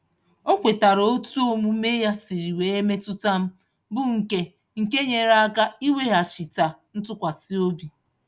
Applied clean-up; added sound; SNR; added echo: none; none; none; none.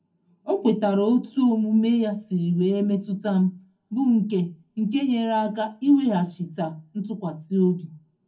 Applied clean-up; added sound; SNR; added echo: none; none; none; reverberation time 0.4 s.